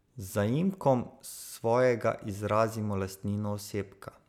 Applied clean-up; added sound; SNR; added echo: none; none; none; none.